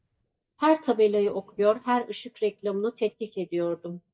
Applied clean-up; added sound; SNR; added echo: neural mask model DeepFilterNet 3.